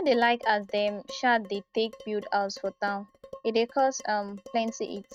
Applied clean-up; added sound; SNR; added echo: neural mask model RNNoise.